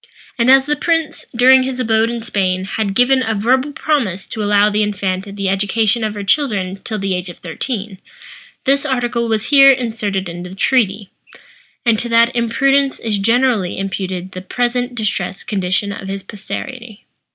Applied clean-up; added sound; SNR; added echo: none; none; none; none.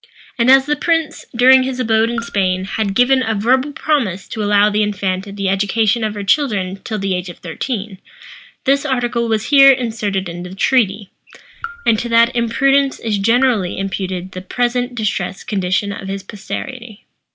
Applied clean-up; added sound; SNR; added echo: none; Raindrop / Drip; 17 dB; none.